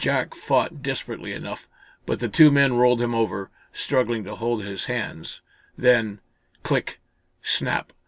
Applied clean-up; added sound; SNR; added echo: none; none; none; none.